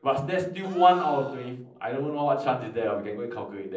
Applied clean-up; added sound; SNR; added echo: neural separator model SepFormer DNS4.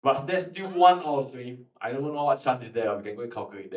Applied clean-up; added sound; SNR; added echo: neural mask model DeepFilterNet 3.